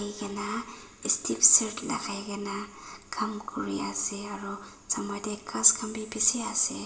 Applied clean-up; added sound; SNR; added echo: none; none; none; reverberation time 0.4 s.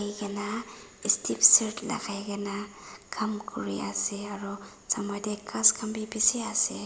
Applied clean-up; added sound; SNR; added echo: none; none; none; none.